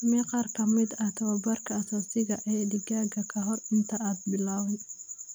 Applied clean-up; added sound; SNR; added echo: none; none; none; none.